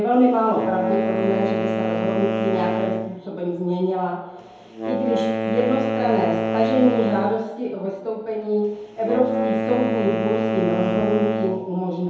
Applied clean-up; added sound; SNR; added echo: none; Wind instrument, woodwind instrument; 2 dB; reverberation time 2.0 s.